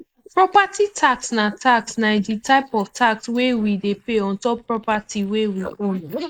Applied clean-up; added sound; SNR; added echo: neural mask model Resemble Enhance denoiser.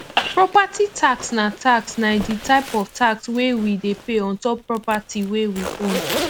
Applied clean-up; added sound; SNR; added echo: none; Zipper (clothing); 10 dB; none.